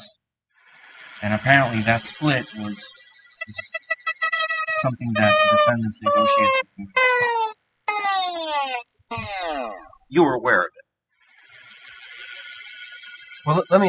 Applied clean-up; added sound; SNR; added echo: classical method spectral subtraction.